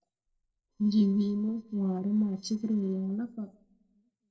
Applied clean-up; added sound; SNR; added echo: neural separator model SepFormer DNS4.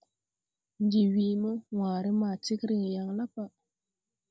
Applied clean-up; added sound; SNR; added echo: none; none; none; none.